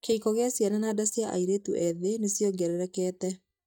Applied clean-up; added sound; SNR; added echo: neural mask model DeepFilterNet 3.